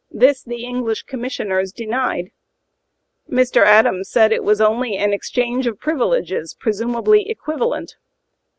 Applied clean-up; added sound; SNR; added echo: none; none; none; none.